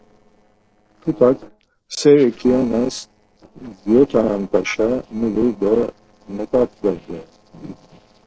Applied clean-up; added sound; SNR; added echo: neural separator model SepFormer DNS4.